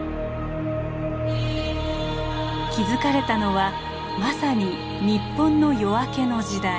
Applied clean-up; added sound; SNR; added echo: none; none; none; none.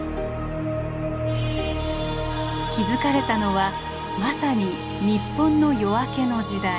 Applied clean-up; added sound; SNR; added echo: none; Bowed string instrument; 20 dB; none.